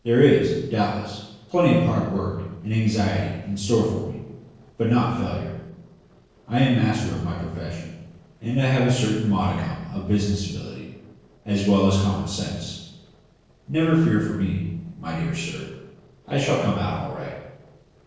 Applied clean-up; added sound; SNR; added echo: neural separator model SepFormer DNS4.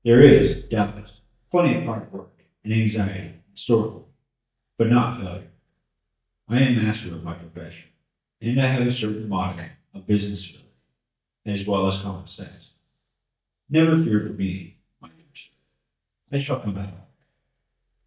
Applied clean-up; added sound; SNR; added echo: neural mask model DeepFilterNet 3.